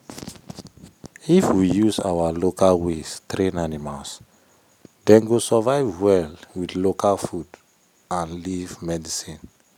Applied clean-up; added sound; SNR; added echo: none; none; none; none.